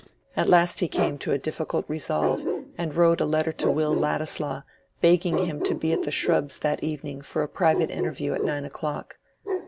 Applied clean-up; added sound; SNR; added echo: none; Bark; 6 dB; none.